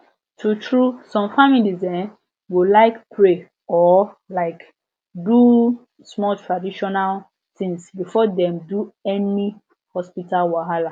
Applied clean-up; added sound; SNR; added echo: none; none; none; none.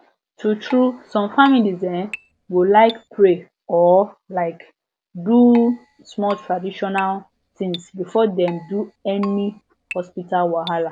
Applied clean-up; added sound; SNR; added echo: none; Keyboard (musical); 19 dB; none.